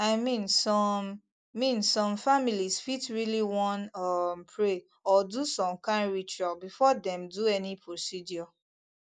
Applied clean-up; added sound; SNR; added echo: none; none; none; none.